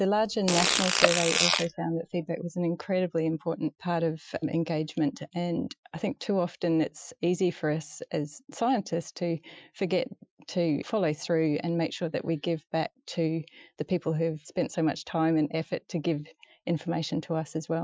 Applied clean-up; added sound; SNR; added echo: classical method Wiener filter.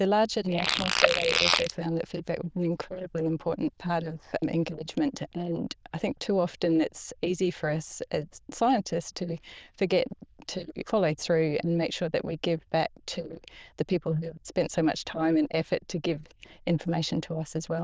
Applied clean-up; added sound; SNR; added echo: neural diffusion model UNIVERSE++.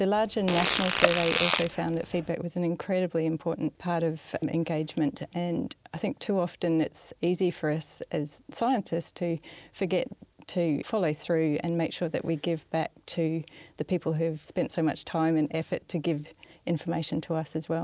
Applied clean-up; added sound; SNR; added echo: none; Fart; -1 dB; none.